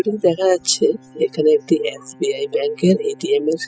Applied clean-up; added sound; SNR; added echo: classical method spectral subtraction.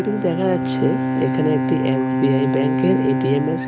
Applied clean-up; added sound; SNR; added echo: none; Bowed string instrument; -1 dB; none.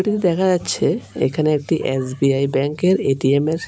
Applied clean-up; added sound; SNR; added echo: none; none; none; none.